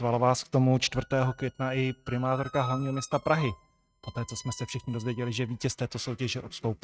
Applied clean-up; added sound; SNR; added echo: neural mask model RNNoise.